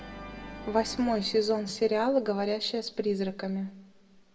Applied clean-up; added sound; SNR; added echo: none; Organ; 17 dB; reverberation time 0.7 s.